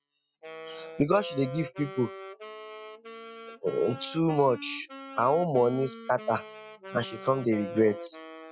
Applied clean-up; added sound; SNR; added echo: classical method Wiener filter.